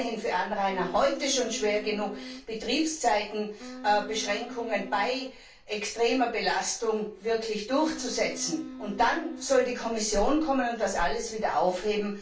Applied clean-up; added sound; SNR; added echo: none; Wind instrument, woodwind instrument; 13 dB; reverberation time 0.3 s.